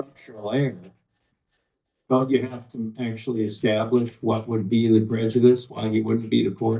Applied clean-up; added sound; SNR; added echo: neural mask model DeepFilterNet 3.